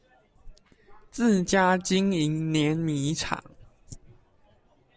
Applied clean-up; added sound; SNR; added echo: none; none; none; none.